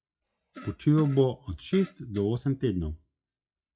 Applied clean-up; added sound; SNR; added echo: classical method WPE with log-MMSE.